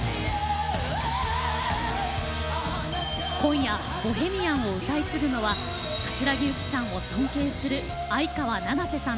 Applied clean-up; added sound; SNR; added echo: none; Bowed string instrument; 16 dB; none.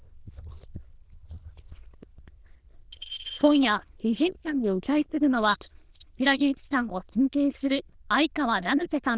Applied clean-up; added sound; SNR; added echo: neural diffusion model UNIVERSE++.